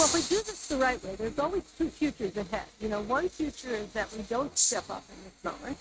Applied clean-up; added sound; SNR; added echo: neural mask model RNNoise.